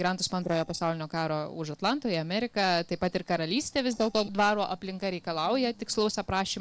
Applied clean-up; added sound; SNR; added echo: neural separator model SepFormer DNS4.